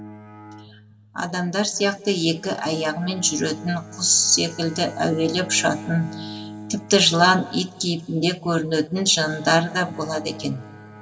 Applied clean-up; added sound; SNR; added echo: none; Bowed string instrument; 17 dB; reverberation time 1.4 s.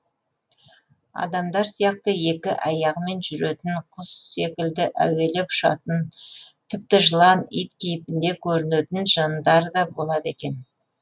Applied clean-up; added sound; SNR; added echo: none; none; none; none.